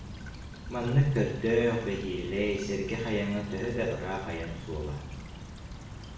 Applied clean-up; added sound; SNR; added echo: none; Stream / Trickle, dribble; 11 dB; reverberation time 0.7 s.